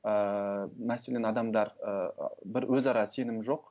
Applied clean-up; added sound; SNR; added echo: none; none; none; none.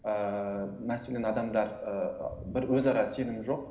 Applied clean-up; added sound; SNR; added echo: none; Thunder / Rain; 20 dB; reverberation time 1.1 s.